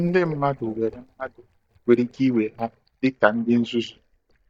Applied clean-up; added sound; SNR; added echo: neural mask model DeepFilterNet 3.